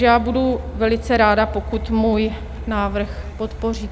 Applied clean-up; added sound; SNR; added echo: none; Truck; 9 dB; none.